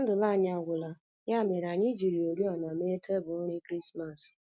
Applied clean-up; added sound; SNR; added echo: none; none; none; none.